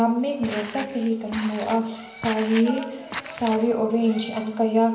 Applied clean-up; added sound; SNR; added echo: none; Walk, footsteps; 13 dB; reverberation time 0.9 s.